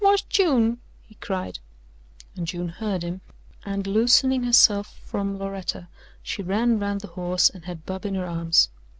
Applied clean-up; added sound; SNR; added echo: none; none; none; none.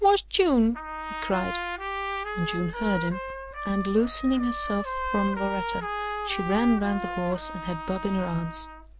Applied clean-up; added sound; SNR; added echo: none; Trumpet; 7 dB; none.